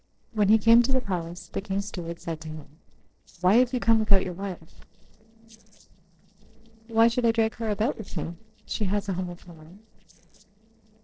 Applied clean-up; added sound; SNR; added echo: neural separator model SepFormer DNS4.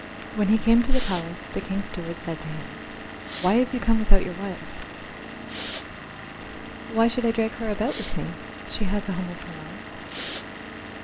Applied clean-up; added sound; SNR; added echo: none; Respiratory sounds + Engine / Vehicle; 12 dB; none.